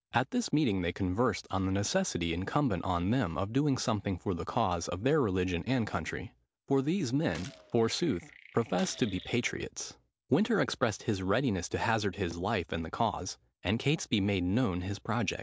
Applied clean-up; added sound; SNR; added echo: none; Chirp, tweet + Gunshot, gunfire; 20 dB; none.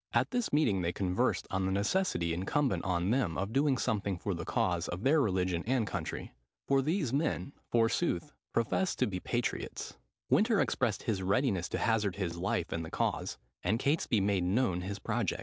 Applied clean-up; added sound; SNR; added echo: none; none; none; none.